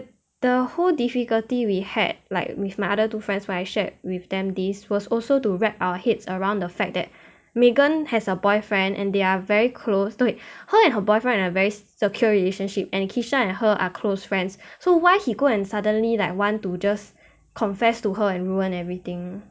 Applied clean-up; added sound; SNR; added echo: none; none; none; none.